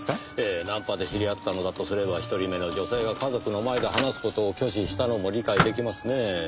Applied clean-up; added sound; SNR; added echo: none; Microwave oven; 6 dB; none.